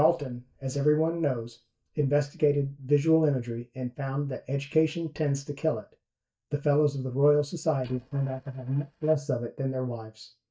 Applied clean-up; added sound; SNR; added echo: neural mask model DeepFilterNet 3.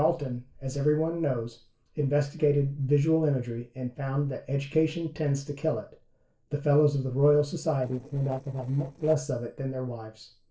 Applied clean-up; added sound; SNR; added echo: neural separator model SepFormer DNS4.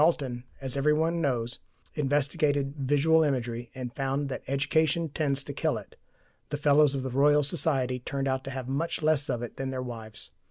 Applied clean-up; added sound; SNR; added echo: none; none; none; none.